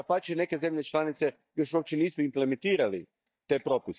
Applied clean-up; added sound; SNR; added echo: neural mask model DeepFilterNet 3.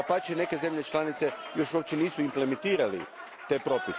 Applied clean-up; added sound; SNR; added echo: none; Applause / Cheering; 11 dB; none.